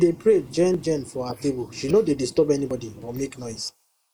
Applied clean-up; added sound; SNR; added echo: neural mask model Resemble Enhance denoiser.